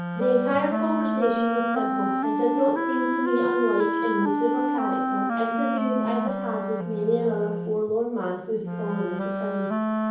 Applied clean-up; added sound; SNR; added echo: none; Wind instrument, woodwind instrument; 0 dB; reverberation time 0.9 s.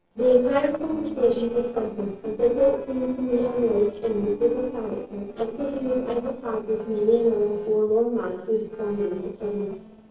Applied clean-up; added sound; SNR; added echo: neural separator model SepFormer DNS4.